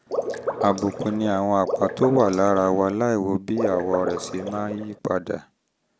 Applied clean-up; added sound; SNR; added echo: none; Water / Liquid; 6 dB; none.